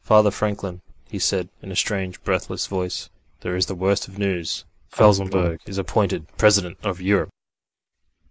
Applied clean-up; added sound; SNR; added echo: neural mask model Resemble Enhance denoiser.